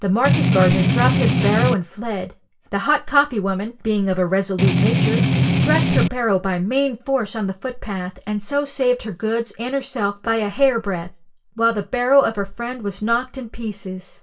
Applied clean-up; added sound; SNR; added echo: none; Strum; -5 dB; reverberation time 0.2 s.